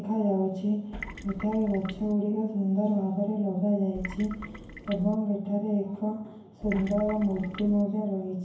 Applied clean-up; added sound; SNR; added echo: none; Trickle, dribble / Water tap, faucet; 13 dB; reverberation time 0.9 s.